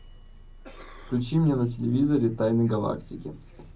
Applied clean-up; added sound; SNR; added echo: none; Bus; 19 dB; reverberation time 0.4 s.